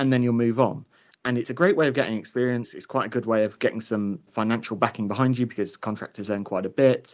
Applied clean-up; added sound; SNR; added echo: none; none; none; none.